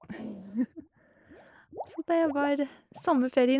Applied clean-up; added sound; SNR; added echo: neural mask model Resemble Enhance denoiser.